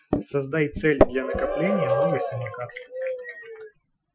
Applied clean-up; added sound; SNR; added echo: classical method Wiener filter.